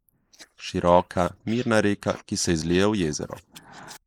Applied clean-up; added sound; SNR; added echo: neural mask model Resemble Enhance denoiser.